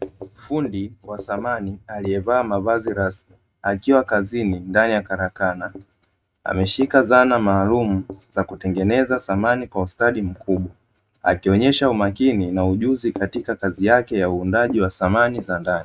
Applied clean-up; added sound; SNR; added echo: neural mask model RNNoise.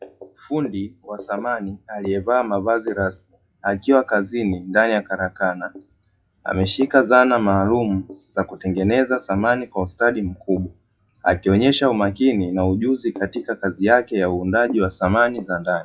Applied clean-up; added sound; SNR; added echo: classical method log-MMSE.